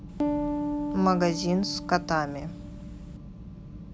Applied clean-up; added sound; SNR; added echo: none; Piano; 3 dB; none.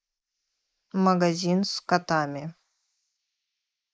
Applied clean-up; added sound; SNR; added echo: neural mask model Resemble Enhance denoiser.